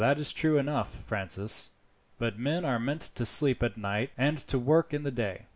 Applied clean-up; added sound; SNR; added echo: none; none; none; none.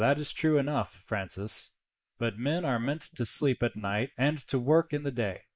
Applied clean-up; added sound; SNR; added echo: neural mask model Resemble Enhance denoiser.